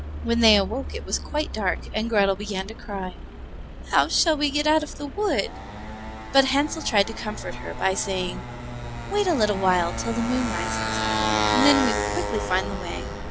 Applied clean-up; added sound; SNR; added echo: none; Motorcycle; 4 dB; none.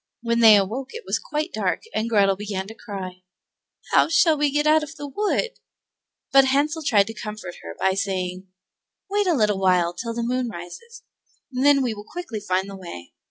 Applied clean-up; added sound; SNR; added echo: none; none; none; none.